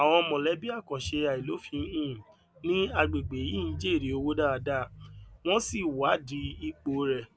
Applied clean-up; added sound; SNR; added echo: none; none; none; none.